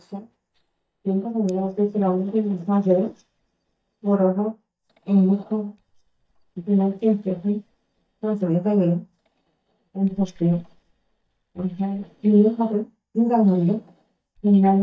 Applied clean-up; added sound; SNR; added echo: neural mask model DeepFilterNet 3.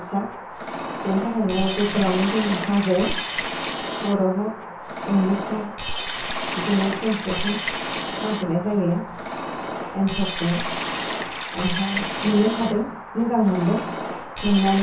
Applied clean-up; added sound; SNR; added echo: none; Liquid; 3 dB; reverberation time 0.6 s.